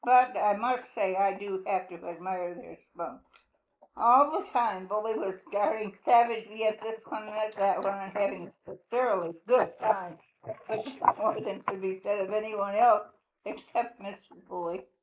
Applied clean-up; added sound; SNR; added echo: neural mask model Resemble Enhance denoiser.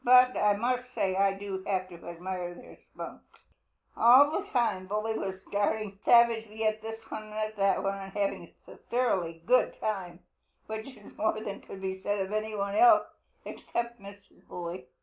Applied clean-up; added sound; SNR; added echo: none; none; none; none.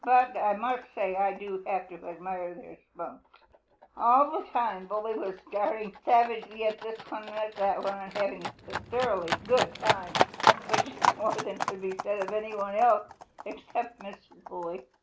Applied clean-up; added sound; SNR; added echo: none; Livestock, farm animals, working animals; 5 dB; none.